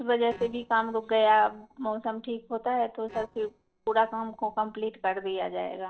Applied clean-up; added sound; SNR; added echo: neural separator model SepFormer DNS4.